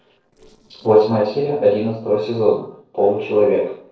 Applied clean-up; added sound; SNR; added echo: neural separator model SepFormer DNS4.